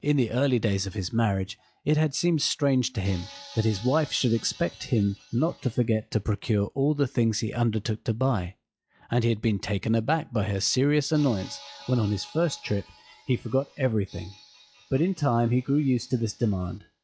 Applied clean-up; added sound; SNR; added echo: classical method log-MMSE.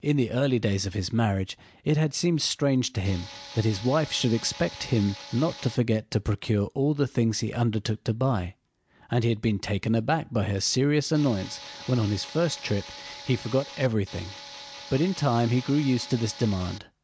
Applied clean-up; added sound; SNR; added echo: none; Tools; 16 dB; none.